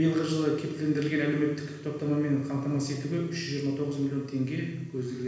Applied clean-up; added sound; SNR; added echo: none; none; none; reverberation time 1.1 s.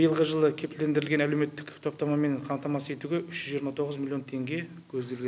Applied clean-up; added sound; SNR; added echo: none; none; none; none.